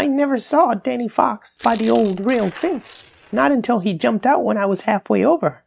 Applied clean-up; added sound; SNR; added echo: neural mask model RNNoise.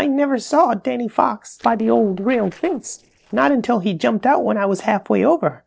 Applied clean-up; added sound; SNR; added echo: neural separator model SepFormer DNS4.